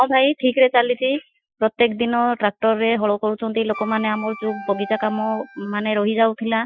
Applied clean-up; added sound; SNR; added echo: classical method Wiener filter.